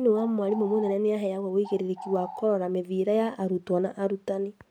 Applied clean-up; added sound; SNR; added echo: none; Bird; 14 dB; none.